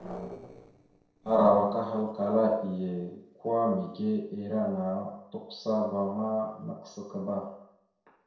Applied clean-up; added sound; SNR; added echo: neural separator model SepFormer DNS4.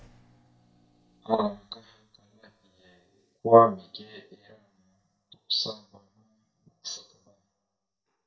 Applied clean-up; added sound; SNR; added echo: neural mask model DeepFilterNet 3.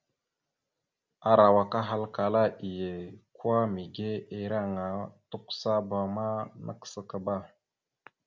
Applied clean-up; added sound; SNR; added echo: none; none; none; none.